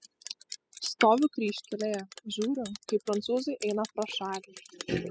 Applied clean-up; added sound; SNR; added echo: classical method spectral subtraction.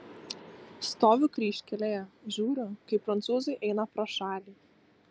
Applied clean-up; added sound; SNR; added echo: none; none; none; none.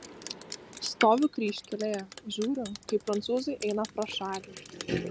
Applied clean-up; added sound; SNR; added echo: none; Drip; 10 dB; none.